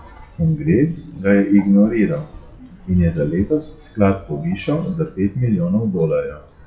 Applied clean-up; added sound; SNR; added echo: classical method WPE with log-MMSE.